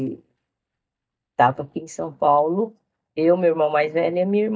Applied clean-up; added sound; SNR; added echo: neural mask model DeepFilterNet 3.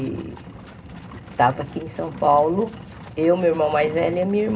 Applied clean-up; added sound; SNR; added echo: none; Livestock, farm animals, working animals; 16 dB; reverberation time 0.2 s.